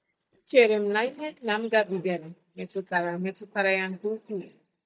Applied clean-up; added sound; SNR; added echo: neural mask model DeepFilterNet 3.